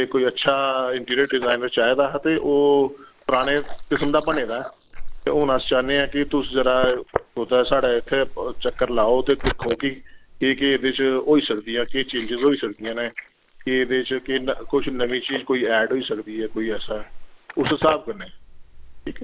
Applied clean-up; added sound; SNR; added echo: neural mask model Resemble Enhance denoiser.